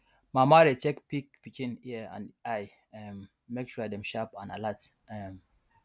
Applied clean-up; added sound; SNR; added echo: none; none; none; none.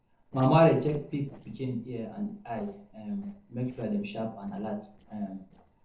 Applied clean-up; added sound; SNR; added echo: neural separator model SepFormer DNS4.